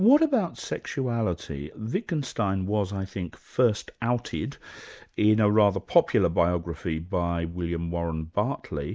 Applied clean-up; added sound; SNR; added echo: none; none; none; none.